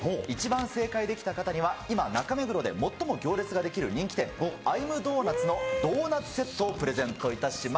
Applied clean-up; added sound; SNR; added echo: none; Crumpling, crinkling; 20 dB; none.